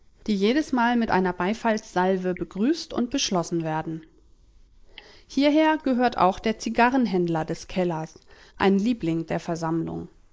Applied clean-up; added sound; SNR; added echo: neural mask model Resemble Enhance denoiser.